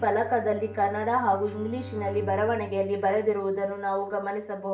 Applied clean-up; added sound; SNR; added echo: none; Bowed string instrument; 15 dB; reverberation time 0.4 s.